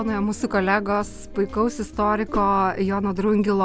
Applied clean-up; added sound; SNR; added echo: none; Whoosh, swoosh, swish; 10 dB; none.